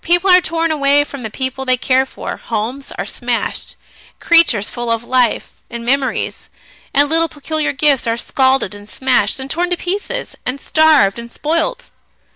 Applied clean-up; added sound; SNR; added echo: none; none; none; none.